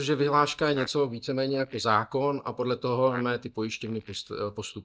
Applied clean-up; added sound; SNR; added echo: neural mask model DeepFilterNet 3.